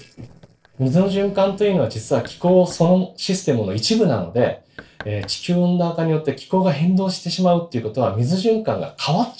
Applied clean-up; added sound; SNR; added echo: neural separator model SepFormer DNS4.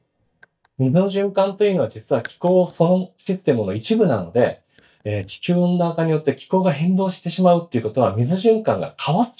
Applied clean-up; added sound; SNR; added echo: neural mask model DeepFilterNet 3.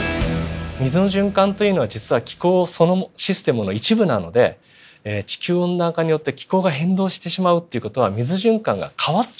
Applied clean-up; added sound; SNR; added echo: none; none; none; none.